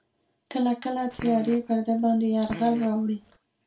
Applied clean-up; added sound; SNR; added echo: none; Fart; 16 dB; reverberation time 0.2 s.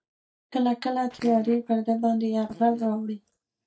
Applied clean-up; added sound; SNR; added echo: neural mask model DeepFilterNet 3.